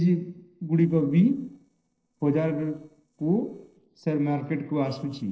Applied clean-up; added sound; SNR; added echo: neural separator model SepFormer DNS4.